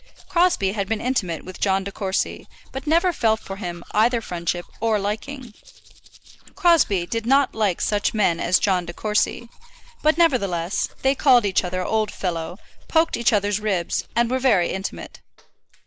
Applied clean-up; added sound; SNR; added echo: none; Domestic sounds, home sounds; 17 dB; none.